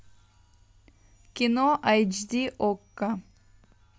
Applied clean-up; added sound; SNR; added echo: none; none; none; none.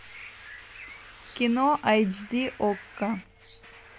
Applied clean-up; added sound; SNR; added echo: none; Domestic sounds, home sounds + Bird; 17 dB; none.